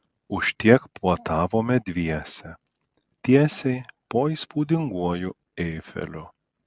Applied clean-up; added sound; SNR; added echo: none; none; none; none.